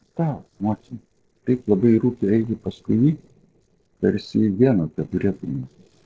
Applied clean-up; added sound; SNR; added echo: neural separator model SepFormer DNS4.